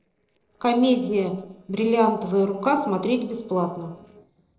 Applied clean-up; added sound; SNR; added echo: neural separator model SepFormer DNS4.